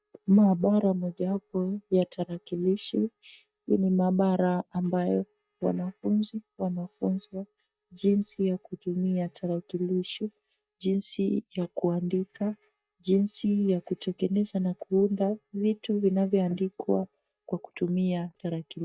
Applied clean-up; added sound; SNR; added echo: neural mask model DeepFilterNet 3.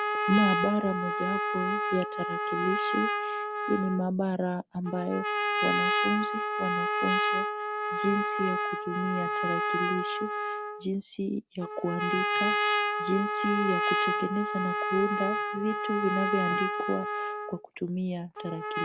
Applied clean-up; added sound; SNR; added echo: none; Trumpet; -2 dB; none.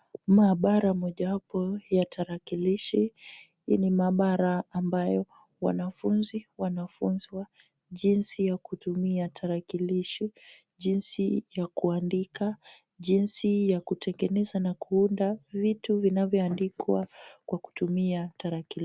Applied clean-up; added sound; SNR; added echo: none; none; none; none.